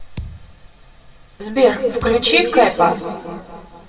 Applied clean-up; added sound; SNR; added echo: none; Thump, thud; 17 dB; reverberation time 1.8 s.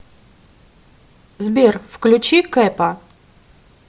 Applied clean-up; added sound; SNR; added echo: none; none; none; none.